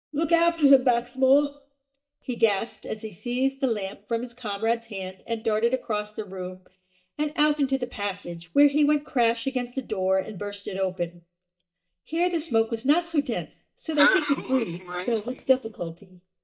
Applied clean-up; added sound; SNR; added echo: neural mask model DeepFilterNet 3.